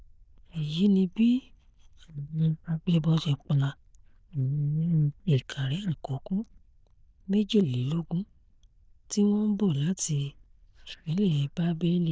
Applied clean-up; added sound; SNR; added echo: neural diffusion model UNIVERSE++.